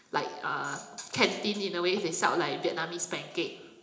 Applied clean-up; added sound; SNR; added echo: none; none; none; reverberation time 0.8 s.